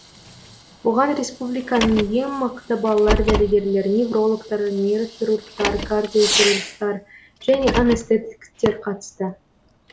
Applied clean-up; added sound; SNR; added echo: none; Car + Fireworks; 7 dB; none.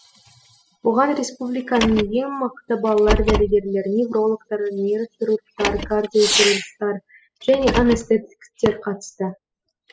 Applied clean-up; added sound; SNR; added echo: classical method spectral subtraction.